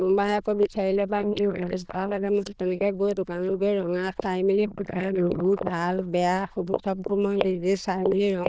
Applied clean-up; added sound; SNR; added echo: neural diffusion model UNIVERSE++.